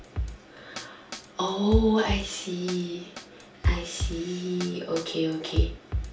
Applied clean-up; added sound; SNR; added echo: none; Drum kit; 2 dB; reverberation time 0.3 s.